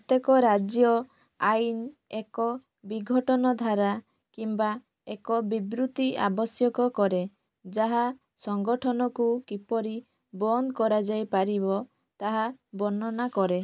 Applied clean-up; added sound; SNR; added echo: none; none; none; none.